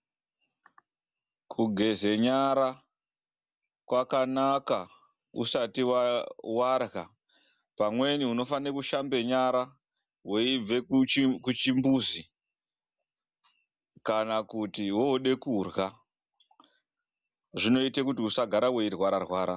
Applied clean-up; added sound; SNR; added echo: none; none; none; none.